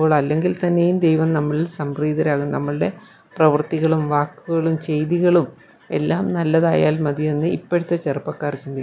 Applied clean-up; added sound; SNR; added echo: none; none; none; none.